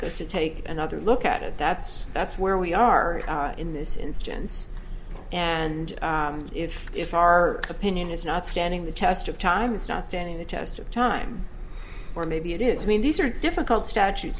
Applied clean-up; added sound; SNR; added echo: none; none; none; none.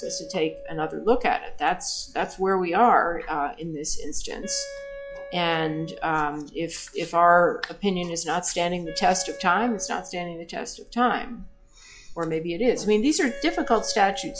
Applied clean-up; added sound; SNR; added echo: classical method log-MMSE.